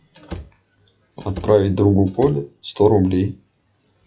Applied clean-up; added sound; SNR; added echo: classical method log-MMSE.